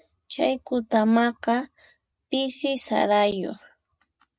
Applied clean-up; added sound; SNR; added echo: none; none; none; none.